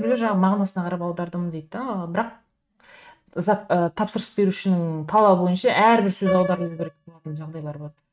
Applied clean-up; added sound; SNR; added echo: neural mask model RNNoise.